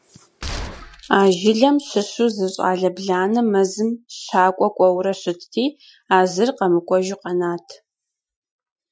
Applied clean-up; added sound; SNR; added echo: classical method Wiener filter.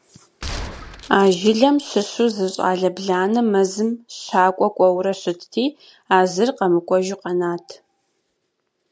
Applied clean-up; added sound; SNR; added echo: none; Gunshot, gunfire; 13 dB; none.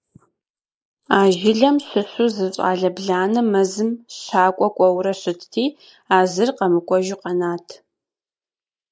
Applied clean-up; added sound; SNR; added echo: neural mask model Resemble Enhance denoiser.